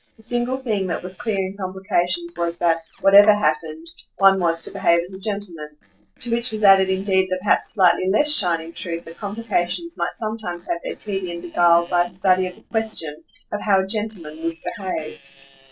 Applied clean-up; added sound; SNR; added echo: neural separator model SepFormer DNS4.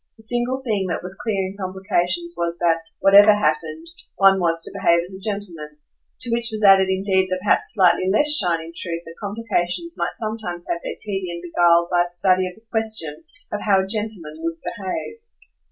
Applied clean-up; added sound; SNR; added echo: none; none; none; none.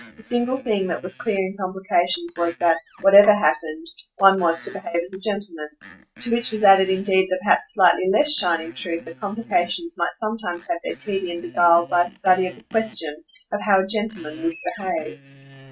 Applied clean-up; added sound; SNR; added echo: neural mask model RNNoise.